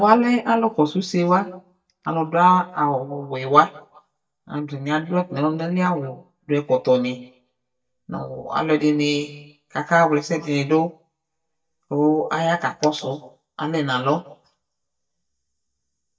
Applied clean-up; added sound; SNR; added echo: neural mask model DeepFilterNet 3.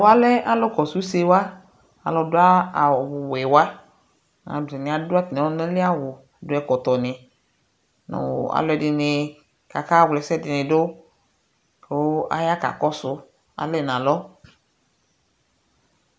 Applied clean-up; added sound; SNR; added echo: none; none; none; none.